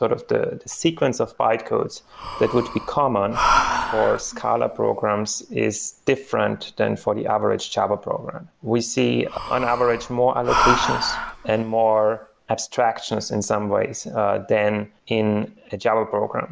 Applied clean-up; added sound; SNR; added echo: none; Breathing; 4 dB; none.